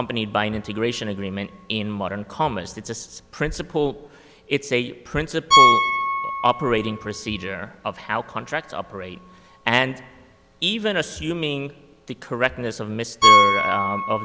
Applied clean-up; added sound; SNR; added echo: none; Piano; -1 dB; none.